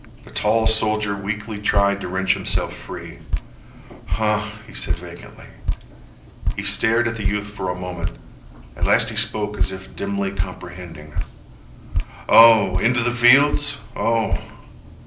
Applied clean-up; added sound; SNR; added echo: none; Drip; 3 dB; reverberation time 0.5 s.